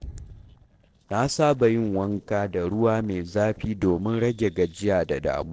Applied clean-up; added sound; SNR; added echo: neural separator model SepFormer DNS4.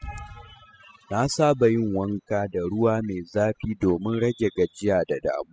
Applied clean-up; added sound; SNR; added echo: classical method spectral subtraction.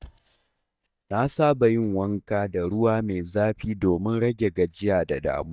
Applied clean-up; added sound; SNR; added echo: neural mask model DeepFilterNet 3.